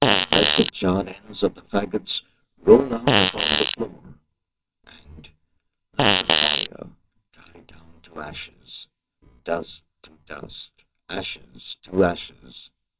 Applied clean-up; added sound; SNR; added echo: neural separator model SepFormer WHAMR!.